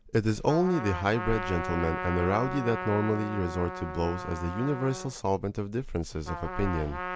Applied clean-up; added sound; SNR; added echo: none; Trumpet; 8 dB; none.